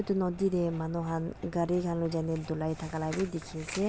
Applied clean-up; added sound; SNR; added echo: none; none; none; none.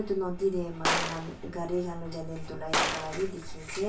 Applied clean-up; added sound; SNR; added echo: none; Gunshot, gunfire; 2 dB; reverberation time 0.3 s.